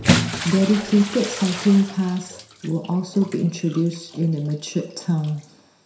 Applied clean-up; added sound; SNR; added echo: none; Bathtub (filling or washing) / Splash, splatter; 7 dB; reverberation time 0.7 s.